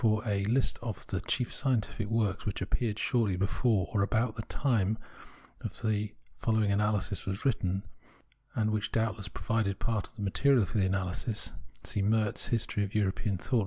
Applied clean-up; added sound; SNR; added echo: none; none; none; none.